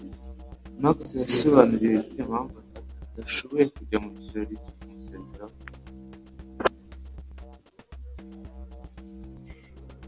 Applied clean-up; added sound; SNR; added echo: none; Drum kit; 16 dB; none.